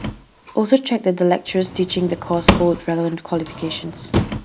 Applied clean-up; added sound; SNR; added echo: none; Drawer open or close / Wood; 4 dB; none.